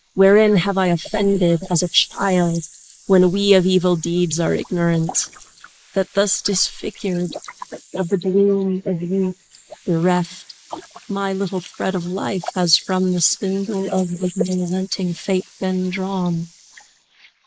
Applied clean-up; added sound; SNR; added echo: neural mask model Resemble Enhance denoiser.